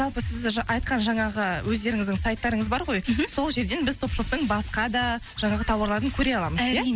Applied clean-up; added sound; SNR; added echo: none; none; none; none.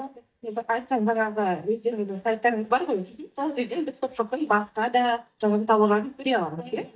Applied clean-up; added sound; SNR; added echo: neural mask model DeepFilterNet 3.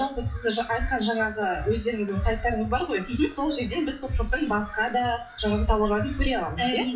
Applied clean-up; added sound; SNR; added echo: classical method WPE with log-MMSE.